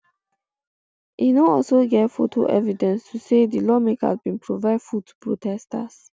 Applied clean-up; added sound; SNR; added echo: none; none; none; none.